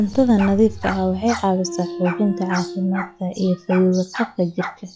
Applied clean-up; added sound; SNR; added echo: classical method log-MMSE.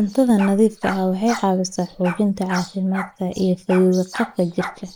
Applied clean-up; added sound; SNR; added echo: neural mask model Resemble Enhance denoiser.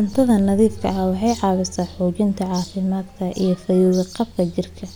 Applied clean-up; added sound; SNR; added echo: none; none; none; none.